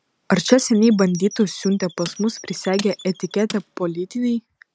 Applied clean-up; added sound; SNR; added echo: none; Squeak / Chirp, tweet + Tools; 17 dB; none.